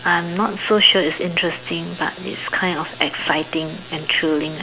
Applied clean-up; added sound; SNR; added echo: none; none; none; none.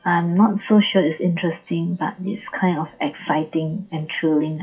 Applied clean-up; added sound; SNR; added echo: classical method WPE with log-MMSE.